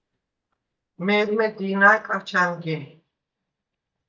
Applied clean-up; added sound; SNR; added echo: neural mask model DeepFilterNet 3.